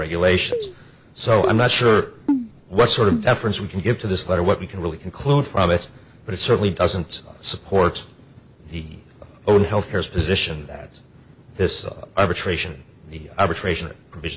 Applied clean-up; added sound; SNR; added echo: none; Keyboard (musical); 5 dB; none.